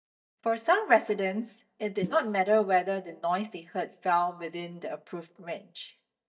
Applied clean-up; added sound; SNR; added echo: neural mask model DeepFilterNet 3.